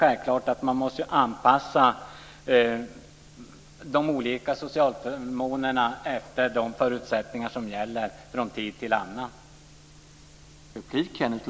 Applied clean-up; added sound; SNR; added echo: none; none; none; none.